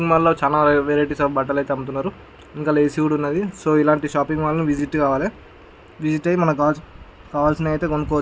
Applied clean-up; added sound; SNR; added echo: none; none; none; none.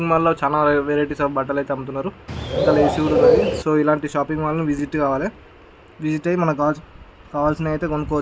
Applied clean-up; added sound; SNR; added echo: none; Bird; -3 dB; none.